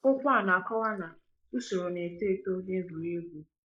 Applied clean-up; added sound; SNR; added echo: neural mask model Resemble Enhance denoiser.